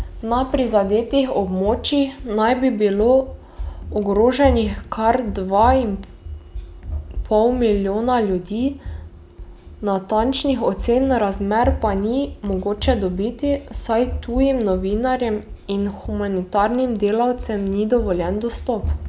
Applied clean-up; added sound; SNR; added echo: none; Run; 11 dB; none.